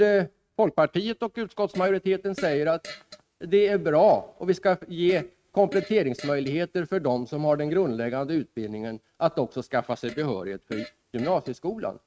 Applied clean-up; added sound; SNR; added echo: neural mask model RNNoise.